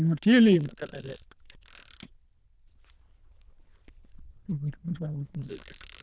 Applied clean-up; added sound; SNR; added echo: neural diffusion model UNIVERSE++.